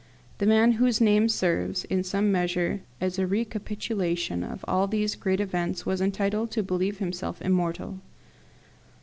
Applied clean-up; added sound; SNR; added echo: none; none; none; none.